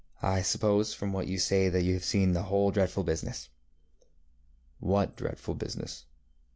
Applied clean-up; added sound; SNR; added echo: none; none; none; none.